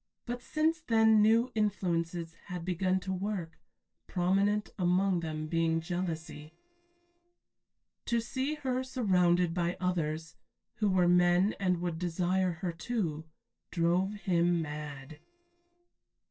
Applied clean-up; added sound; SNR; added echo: neural separator model SepFormer DNS4.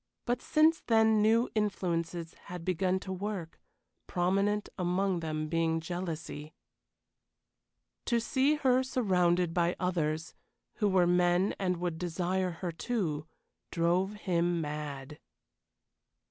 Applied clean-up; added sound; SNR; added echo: none; none; none; none.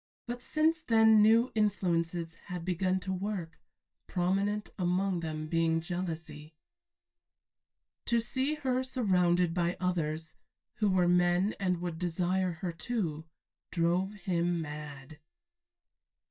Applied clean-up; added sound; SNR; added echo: neural mask model DeepFilterNet 3.